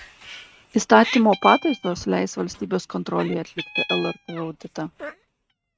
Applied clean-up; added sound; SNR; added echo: neural mask model RNNoise.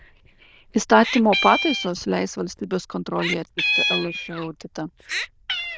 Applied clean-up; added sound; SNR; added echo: neural diffusion model UNIVERSE++.